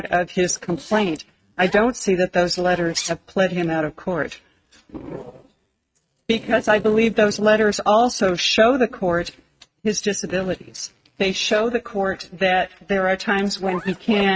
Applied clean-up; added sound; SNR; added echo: neural mask model RNNoise.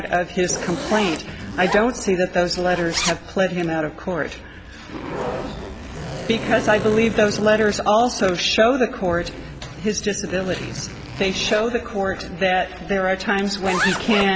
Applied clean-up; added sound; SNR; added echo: none; Zipper (clothing); 10 dB; none.